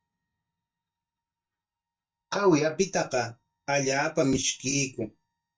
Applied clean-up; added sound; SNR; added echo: neural mask model DeepFilterNet 3.